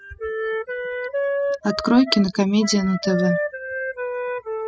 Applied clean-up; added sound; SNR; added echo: classical method spectral subtraction.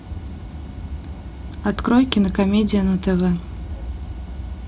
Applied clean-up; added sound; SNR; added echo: none; none; none; none.